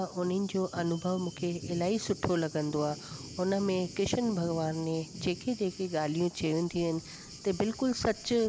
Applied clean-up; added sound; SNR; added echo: none; Thunder; 15 dB; none.